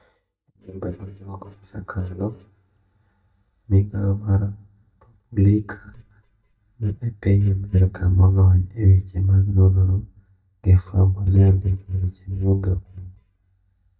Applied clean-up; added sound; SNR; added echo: neural mask model DeepFilterNet 3.